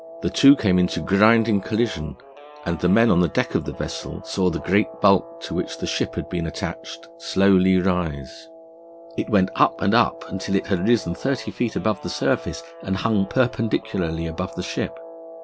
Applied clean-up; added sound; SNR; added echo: none; Guitar; 17 dB; none.